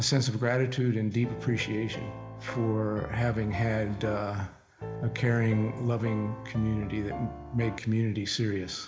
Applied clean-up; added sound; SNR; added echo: none; Piano; 10 dB; reverberation time 0.4 s.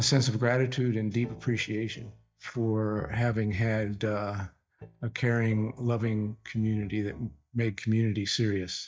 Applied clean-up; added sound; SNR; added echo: neural mask model DeepFilterNet 3.